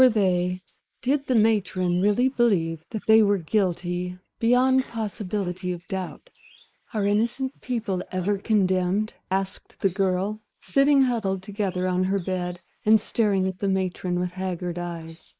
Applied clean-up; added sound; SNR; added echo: neural mask model Resemble Enhance denoiser.